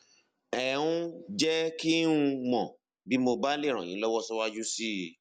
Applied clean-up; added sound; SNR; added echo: none; none; none; none.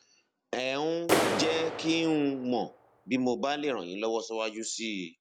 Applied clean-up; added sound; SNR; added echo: none; Clapping; 4 dB; none.